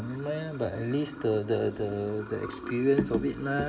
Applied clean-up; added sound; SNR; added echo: none; Sink (filling or washing) / Water; 13 dB; reverberation time 2.8 s.